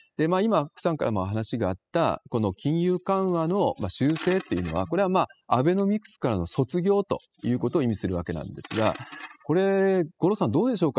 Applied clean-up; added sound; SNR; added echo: classical method spectral subtraction.